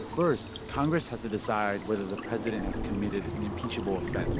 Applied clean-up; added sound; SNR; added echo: none; Stream / Bird vocalization, bird call, bird song; 5 dB; none.